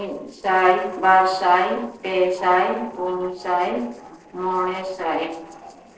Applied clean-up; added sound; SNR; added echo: neural separator model SepFormer DNS4.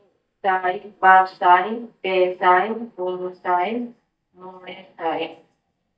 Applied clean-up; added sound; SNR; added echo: neural mask model DeepFilterNet 3.